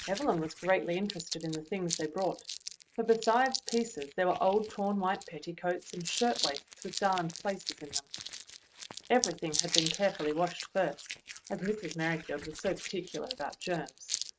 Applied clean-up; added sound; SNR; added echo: neural mask model RNNoise.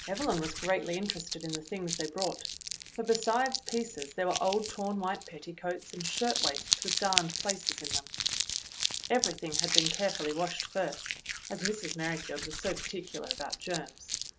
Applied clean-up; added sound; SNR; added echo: none; Crumpling, crinkling; 2 dB; none.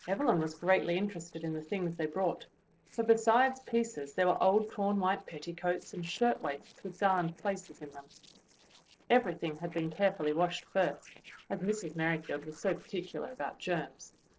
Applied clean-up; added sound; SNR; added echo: neural separator model SepFormer DNS4.